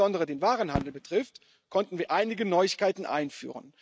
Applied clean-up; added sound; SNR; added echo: neural mask model RNNoise.